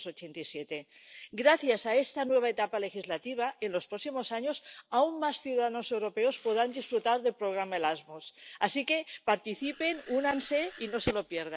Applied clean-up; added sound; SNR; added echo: neural separator model SepFormer DNS4.